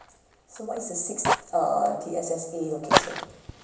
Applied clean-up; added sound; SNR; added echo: none; Fire; 0 dB; reverberation time 0.8 s.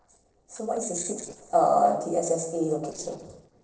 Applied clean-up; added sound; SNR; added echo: neural separator model SepFormer DNS4.